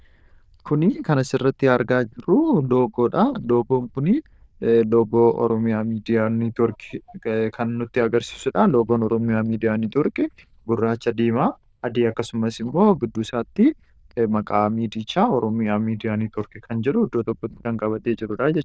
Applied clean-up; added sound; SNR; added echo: neural diffusion model UNIVERSE++.